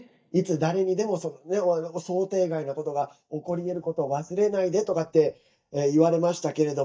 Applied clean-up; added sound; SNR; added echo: neural mask model DeepFilterNet 3.